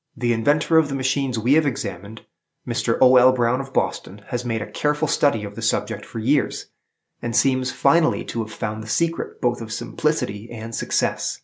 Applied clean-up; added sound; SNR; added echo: none; none; none; none.